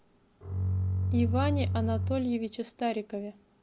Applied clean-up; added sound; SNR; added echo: none; Bowed string instrument; -3 dB; none.